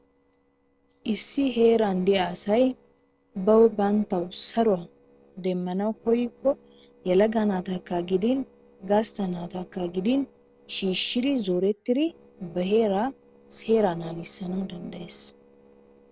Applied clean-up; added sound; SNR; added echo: neural separator model SepFormer DNS4.